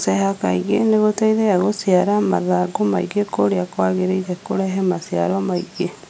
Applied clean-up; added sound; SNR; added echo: none; none; none; none.